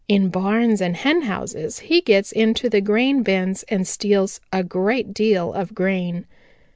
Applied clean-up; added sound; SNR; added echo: none; none; none; none.